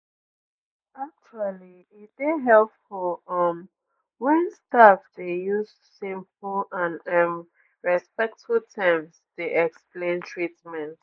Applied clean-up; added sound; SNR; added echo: neural mask model Resemble Enhance denoiser.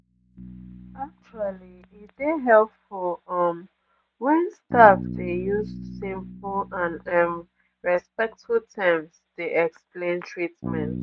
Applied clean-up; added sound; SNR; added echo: neural mask model RNNoise.